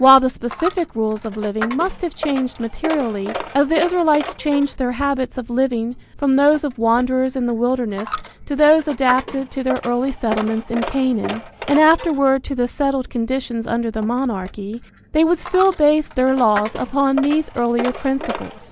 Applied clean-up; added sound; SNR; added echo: none; Coin (dropping); 13 dB; none.